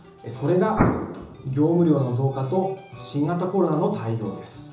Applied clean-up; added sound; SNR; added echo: none; Explosion; 2 dB; reverberation time 0.6 s.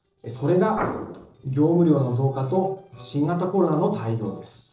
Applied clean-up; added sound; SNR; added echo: neural separator model SepFormer DNS4.